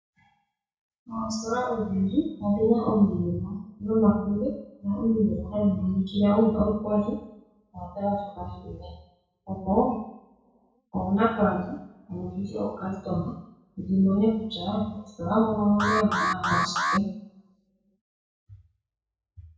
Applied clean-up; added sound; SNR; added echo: none; Alarm; 1 dB; reverberation time 0.6 s.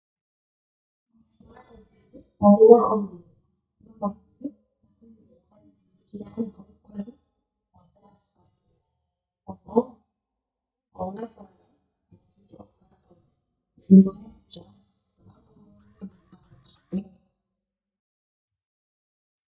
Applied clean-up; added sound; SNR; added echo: neural mask model DeepFilterNet 3.